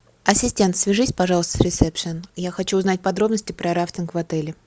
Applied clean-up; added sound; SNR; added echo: none; none; none; none.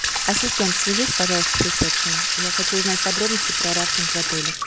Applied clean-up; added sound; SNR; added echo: none; Sink (filling or washing) / Water tap, faucet; -5 dB; none.